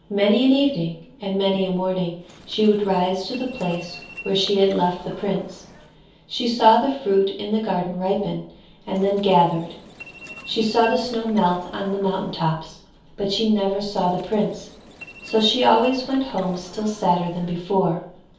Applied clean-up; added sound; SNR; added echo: none; Subway, metro, underground; 20 dB; reverberation time 0.6 s.